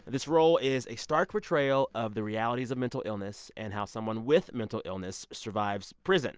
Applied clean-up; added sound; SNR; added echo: none; none; none; none.